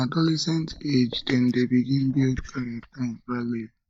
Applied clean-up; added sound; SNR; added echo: neural mask model DeepFilterNet 3.